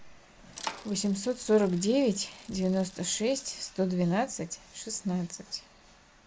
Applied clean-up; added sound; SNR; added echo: none; Bicycle; 16 dB; none.